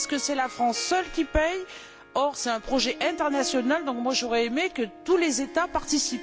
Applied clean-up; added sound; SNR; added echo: none; Harp; 15 dB; none.